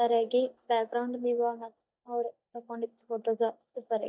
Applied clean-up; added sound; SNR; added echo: neural mask model DeepFilterNet 3.